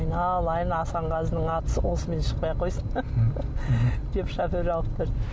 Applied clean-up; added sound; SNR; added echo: none; none; none; none.